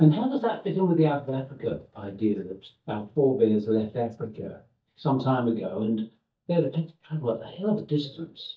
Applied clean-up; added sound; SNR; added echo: neural mask model DeepFilterNet 3.